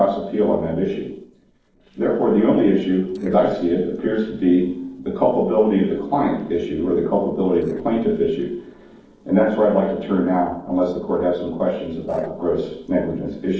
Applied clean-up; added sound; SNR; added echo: neural separator model SepFormer DNS4.